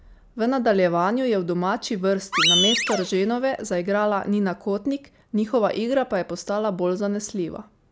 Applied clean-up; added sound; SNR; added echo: none; Animal; 1 dB; none.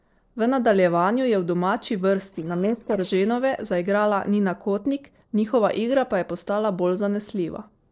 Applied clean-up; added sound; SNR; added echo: neural separator model SepFormer DNS4.